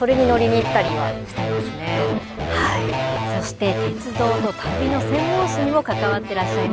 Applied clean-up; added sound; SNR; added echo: none; Electric guitar / Bass guitar; 1 dB; none.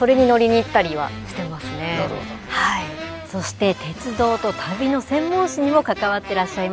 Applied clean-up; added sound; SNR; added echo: none; none; none; none.